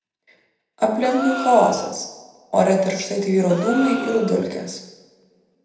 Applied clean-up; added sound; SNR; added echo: none; Gasp; 12 dB; reverberation time 0.8 s.